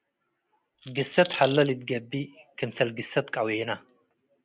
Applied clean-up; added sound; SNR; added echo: none; Rattle; 12 dB; none.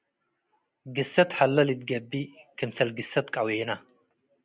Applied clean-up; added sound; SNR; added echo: none; none; none; none.